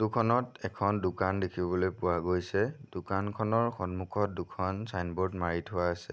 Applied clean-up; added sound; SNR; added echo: none; none; none; none.